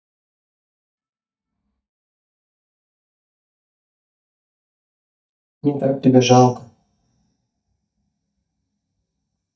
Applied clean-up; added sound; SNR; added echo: neural mask model DeepFilterNet 3.